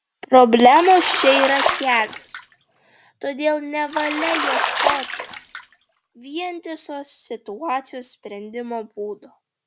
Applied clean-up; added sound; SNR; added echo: none; Bathtub (filling or washing); 4 dB; none.